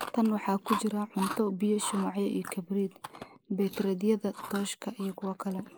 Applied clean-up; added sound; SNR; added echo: neural mask model Resemble Enhance denoiser.